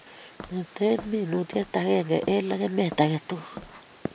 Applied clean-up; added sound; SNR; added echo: none; Walk, footsteps; 19 dB; none.